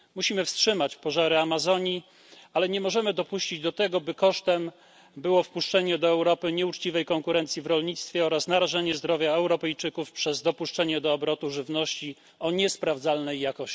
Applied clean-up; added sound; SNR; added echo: none; none; none; none.